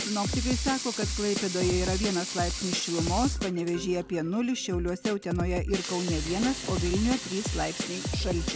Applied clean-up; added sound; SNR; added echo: none; Sink (filling or washing) / Water tap, faucet / Liquid + Drum kit; 3 dB; none.